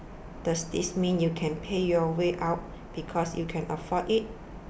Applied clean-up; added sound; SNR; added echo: none; none; none; none.